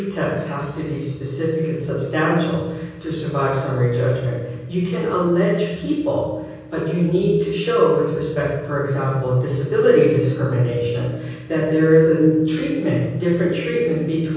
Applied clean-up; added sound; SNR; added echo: none; none; none; reverberation time 1.3 s.